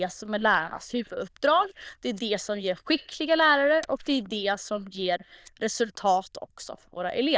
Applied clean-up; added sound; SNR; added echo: neural diffusion model UNIVERSE++.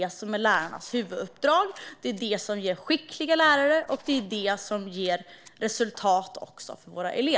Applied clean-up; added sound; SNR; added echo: neural separator model SepFormer DNS4.